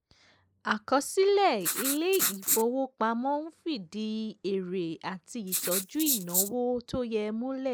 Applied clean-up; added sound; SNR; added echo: neural mask model Resemble Enhance denoiser.